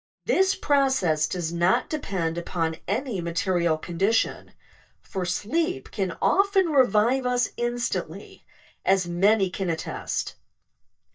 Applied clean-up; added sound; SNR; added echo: neural mask model DeepFilterNet 3.